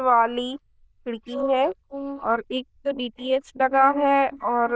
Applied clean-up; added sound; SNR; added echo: neural diffusion model UNIVERSE++.